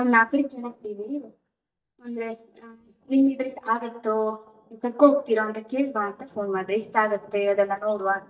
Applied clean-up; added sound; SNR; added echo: neural mask model DeepFilterNet 3.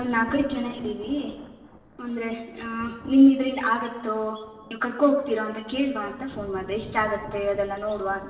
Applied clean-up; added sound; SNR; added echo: none; Thunder / Rain; 19 dB; reverberation time 1.1 s.